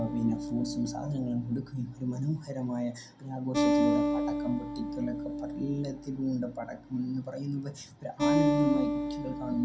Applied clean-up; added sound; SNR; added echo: none; Acoustic guitar; -1 dB; reverberation time 0.3 s.